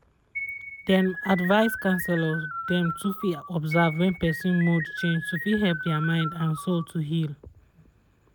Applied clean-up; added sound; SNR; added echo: none; Keyboard (musical); 8 dB; none.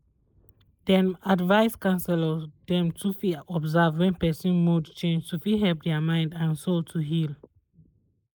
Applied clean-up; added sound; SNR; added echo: neural mask model Resemble Enhance denoiser.